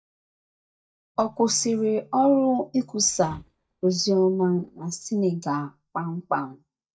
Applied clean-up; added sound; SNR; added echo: neural mask model DeepFilterNet 3.